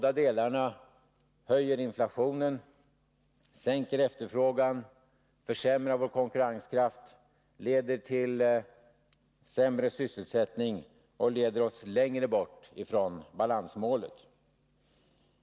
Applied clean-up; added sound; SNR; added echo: none; none; none; none.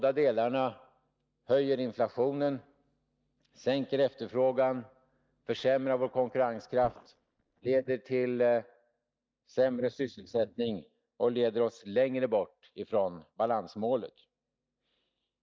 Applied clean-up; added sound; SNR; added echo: neural mask model DeepFilterNet 3.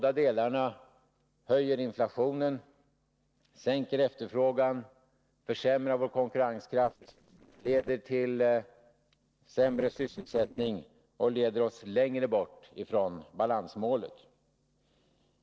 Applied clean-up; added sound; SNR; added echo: neural separator model SepFormer DNS4.